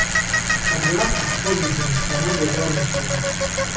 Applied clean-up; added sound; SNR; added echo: none; Bicycle; -4 dB; reverberation time 0.5 s.